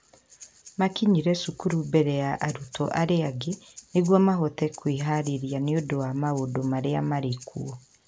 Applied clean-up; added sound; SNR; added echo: none; Breathing; 19 dB; none.